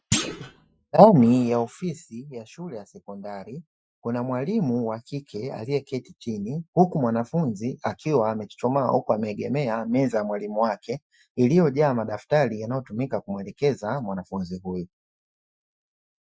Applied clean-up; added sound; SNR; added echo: classical method Wiener filter.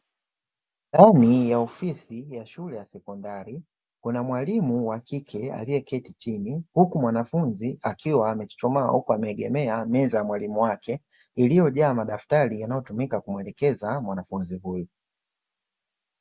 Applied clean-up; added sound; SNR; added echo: none; none; none; none.